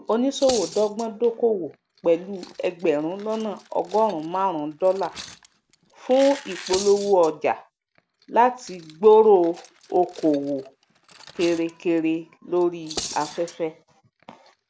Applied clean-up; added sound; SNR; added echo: none; Cutlery, silverware + Domestic sounds, home sounds; 17 dB; none.